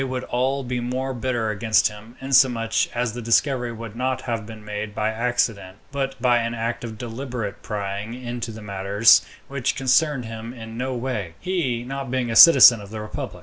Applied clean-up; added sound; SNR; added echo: none; none; none; none.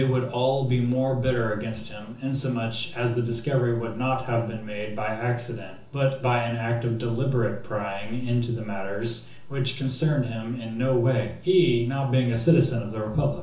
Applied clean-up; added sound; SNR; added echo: none; none; none; reverberation time 0.7 s.